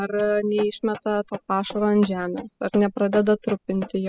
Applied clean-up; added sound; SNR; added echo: classical method spectral subtraction.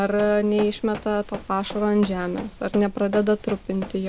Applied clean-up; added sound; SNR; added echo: none; Run; 15 dB; none.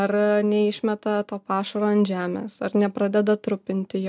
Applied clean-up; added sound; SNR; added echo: none; none; none; none.